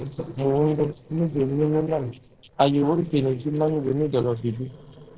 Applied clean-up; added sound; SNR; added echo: neural separator model SepFormer DNS4.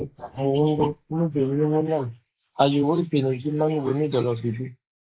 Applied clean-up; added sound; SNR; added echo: neural mask model Resemble Enhance denoiser.